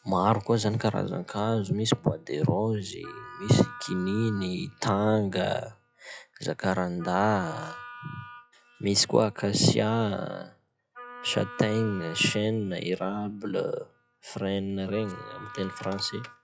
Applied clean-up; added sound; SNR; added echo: classical method log-MMSE.